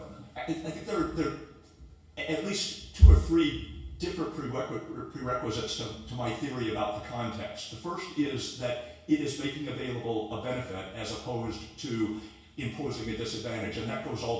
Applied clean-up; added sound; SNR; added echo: none; none; none; reverberation time 0.6 s.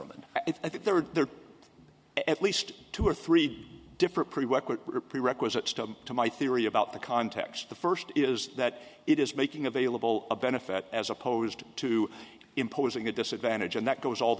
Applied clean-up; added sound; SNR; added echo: none; none; none; none.